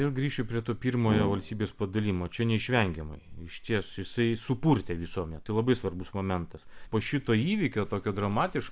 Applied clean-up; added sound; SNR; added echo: none; Brass instrument; 5 dB; none.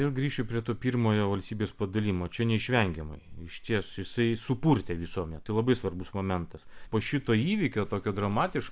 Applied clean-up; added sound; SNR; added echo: none; none; none; none.